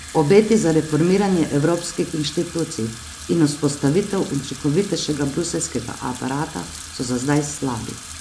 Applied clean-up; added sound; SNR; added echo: none; Sink (filling or washing) / Water tap, faucet; 14 dB; none.